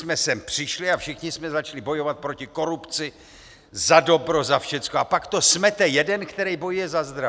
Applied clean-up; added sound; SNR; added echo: none; none; none; none.